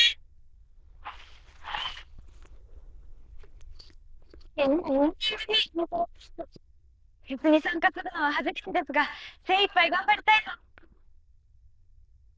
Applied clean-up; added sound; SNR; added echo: neural diffusion model UNIVERSE++.